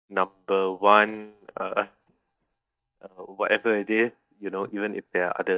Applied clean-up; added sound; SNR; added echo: neural mask model DeepFilterNet 3.